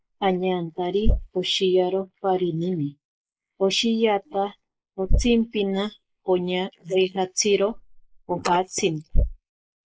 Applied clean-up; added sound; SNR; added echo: neural mask model Resemble Enhance denoiser.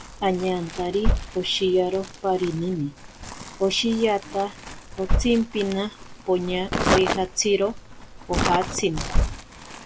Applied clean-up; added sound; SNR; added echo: none; Slam / Car + Crumpling, crinkling; 2 dB; none.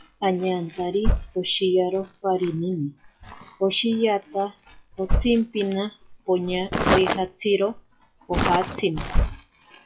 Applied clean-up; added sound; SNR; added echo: classical method log-MMSE.